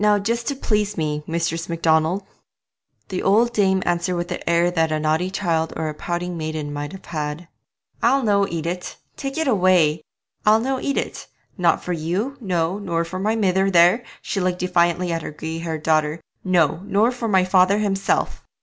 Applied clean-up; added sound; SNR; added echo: none; none; none; none.